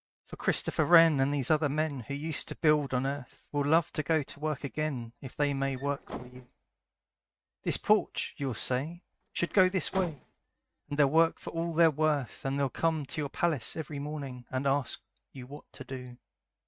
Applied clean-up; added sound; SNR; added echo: neural mask model RNNoise.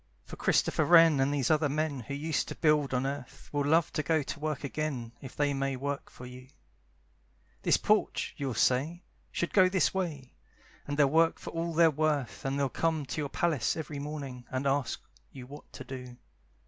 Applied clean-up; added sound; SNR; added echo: none; none; none; none.